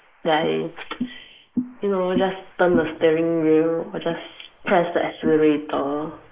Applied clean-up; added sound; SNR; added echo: neural mask model Resemble Enhance denoiser.